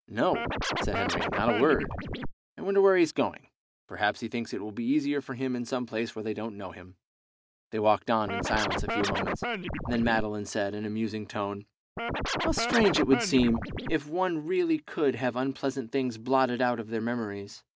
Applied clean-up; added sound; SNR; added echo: none; Scratching (performance technique); 2 dB; none.